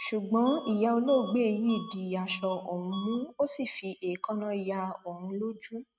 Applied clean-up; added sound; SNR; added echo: neural mask model RNNoise.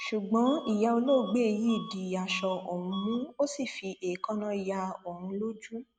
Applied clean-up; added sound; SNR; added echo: none; Bus / Alarm; 18 dB; none.